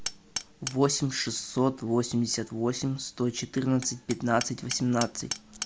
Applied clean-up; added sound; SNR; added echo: none; Hammer; 13 dB; none.